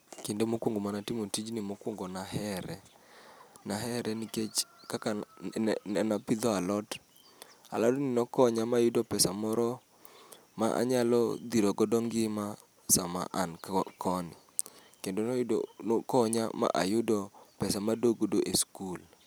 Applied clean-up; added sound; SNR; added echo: none; none; none; none.